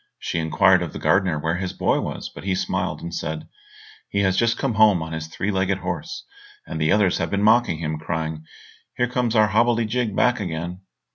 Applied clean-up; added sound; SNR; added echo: none; none; none; none.